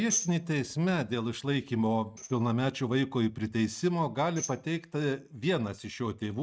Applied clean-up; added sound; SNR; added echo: neural mask model RNNoise.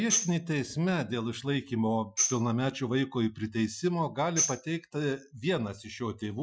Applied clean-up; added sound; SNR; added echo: classical method Wiener filter.